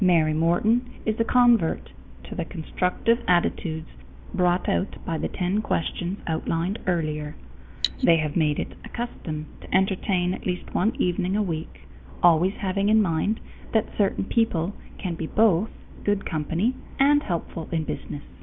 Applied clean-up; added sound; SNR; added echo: none; Cutlery, silverware; 9 dB; none.